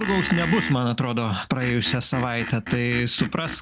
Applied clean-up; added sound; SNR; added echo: none; Screech; 9 dB; none.